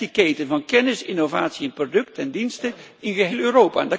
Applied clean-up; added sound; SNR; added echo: none; none; none; none.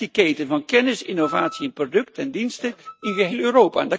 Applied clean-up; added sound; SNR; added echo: neural mask model RNNoise.